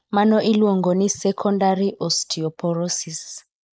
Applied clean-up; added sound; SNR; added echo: neural mask model Resemble Enhance denoiser.